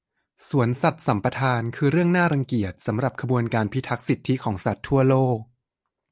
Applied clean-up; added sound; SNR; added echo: none; none; none; none.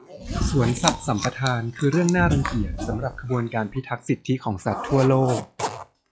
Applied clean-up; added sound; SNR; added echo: classical method log-MMSE.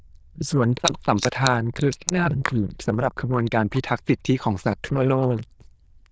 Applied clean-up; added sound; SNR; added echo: neural diffusion model UNIVERSE++.